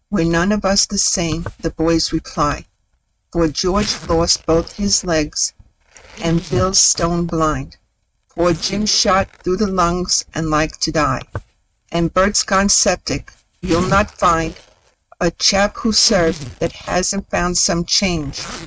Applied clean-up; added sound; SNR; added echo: neural mask model RNNoise.